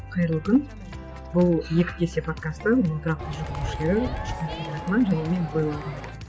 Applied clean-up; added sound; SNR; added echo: none; Crowd; 9 dB; none.